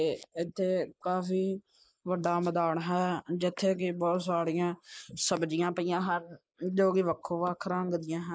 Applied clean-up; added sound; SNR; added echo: neural mask model Resemble Enhance denoiser.